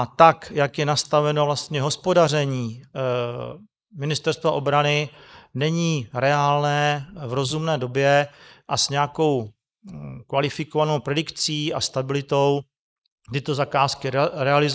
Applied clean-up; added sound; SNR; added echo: neural mask model Resemble Enhance denoiser.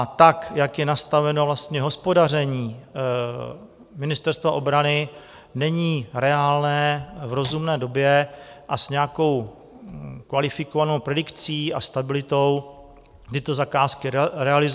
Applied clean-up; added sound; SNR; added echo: none; Microwave oven; 18 dB; none.